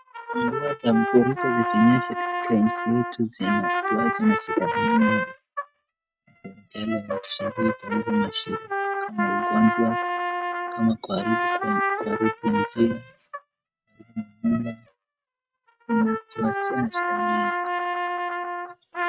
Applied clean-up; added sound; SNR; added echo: neural mask model RNNoise.